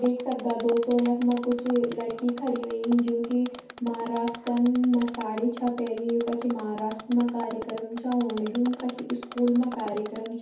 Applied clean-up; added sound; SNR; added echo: none; Mechanisms; 15 dB; reverberation time 0.6 s.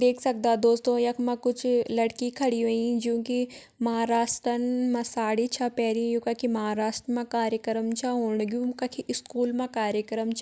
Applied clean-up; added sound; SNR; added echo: none; none; none; none.